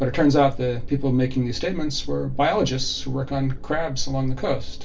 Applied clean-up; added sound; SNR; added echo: none; none; none; reverberation time 0.2 s.